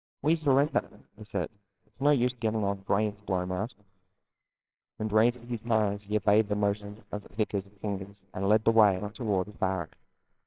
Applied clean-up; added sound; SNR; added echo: neural separator model SepFormer WHAMR!.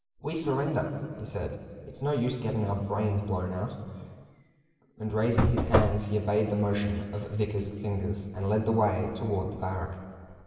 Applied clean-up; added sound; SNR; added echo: none; Knock / Wood; -3 dB; reverberation time 1.9 s.